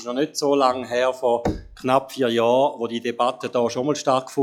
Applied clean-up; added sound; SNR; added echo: classical method log-MMSE.